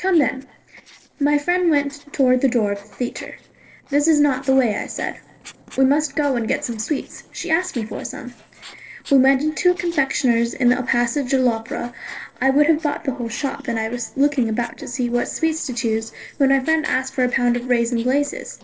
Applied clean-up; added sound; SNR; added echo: neural separator model SepFormer DNS4.